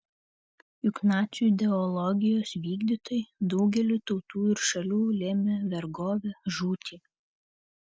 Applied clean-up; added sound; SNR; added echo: none; none; none; none.